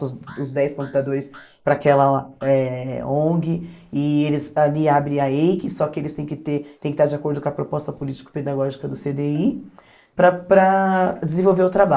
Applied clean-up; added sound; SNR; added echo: neural mask model Resemble Enhance denoiser.